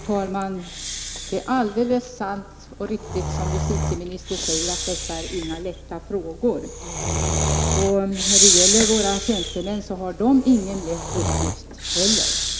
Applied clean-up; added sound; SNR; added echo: none; Breathing; 0 dB; none.